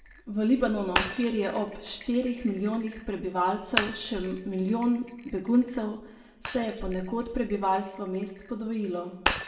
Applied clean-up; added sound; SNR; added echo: none; Shatter; 8 dB; reverberation time 0.6 s.